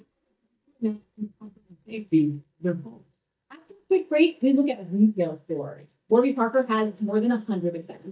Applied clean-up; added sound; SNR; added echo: neural mask model DeepFilterNet 3.